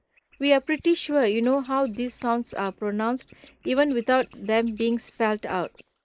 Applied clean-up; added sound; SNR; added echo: neural mask model Resemble Enhance denoiser.